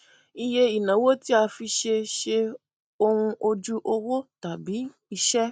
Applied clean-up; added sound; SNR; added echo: none; none; none; none.